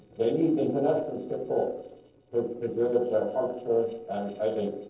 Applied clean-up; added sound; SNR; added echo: neural separator model SepFormer DNS4.